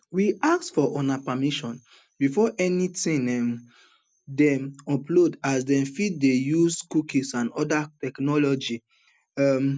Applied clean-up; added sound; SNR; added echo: none; none; none; none.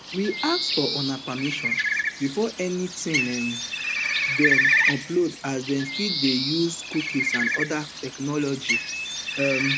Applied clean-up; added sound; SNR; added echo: none; Bird; -1 dB; none.